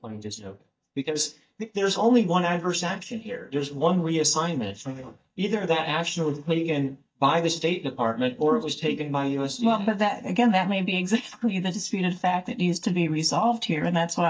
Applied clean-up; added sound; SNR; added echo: neural mask model DeepFilterNet 3.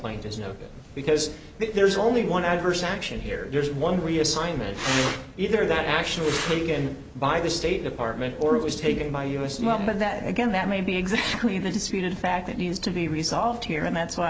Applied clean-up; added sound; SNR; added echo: none; none; none; none.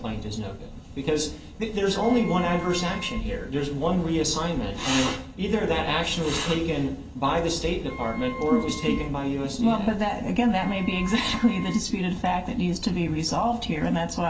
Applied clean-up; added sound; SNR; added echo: none; Wind instrument, woodwind instrument; 16 dB; reverberation time 0.2 s.